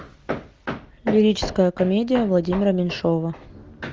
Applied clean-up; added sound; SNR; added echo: none; none; none; none.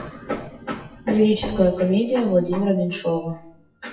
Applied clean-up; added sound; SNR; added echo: classical method WPE with log-MMSE.